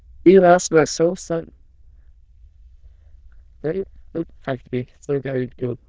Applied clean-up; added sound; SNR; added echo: neural diffusion model UNIVERSE++.